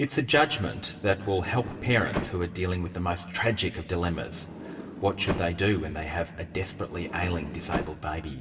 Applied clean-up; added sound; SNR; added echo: none; Sliding door; 10 dB; reverberation time 2.0 s.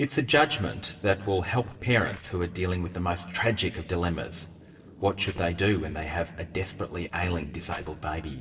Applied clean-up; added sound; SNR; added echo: neural separator model SepFormer DNS4.